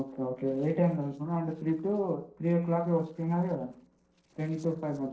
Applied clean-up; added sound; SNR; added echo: neural separator model SepFormer DNS4.